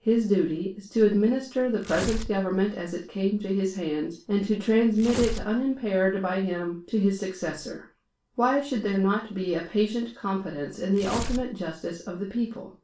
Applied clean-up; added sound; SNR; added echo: none; Tearing; 8 dB; reverberation time 0.3 s.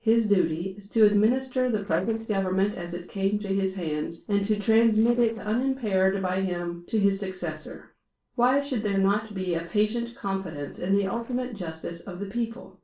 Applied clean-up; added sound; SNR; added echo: neural separator model SepFormer DNS4.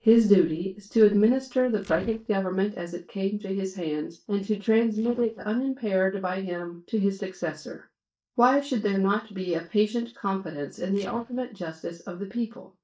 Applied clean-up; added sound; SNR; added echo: neural mask model DeepFilterNet 3.